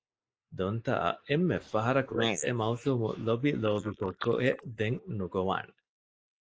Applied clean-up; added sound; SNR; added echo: neural mask model Resemble Enhance denoiser.